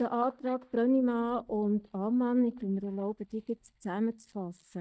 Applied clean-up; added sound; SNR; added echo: neural mask model DeepFilterNet 3.